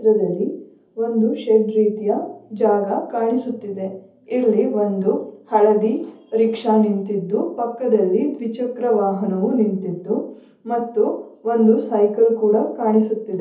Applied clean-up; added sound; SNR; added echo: none; none; none; reverberation time 0.7 s.